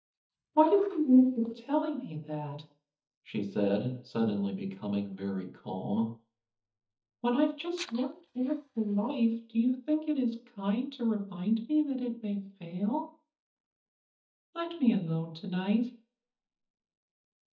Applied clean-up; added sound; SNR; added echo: neural mask model DeepFilterNet 3.